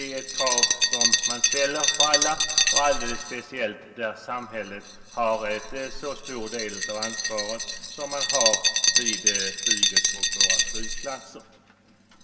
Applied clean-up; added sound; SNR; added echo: none; Glass; -5 dB; reverberation time 2.2 s.